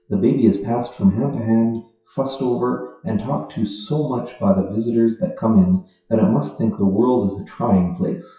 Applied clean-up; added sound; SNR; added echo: classical method WPE with log-MMSE.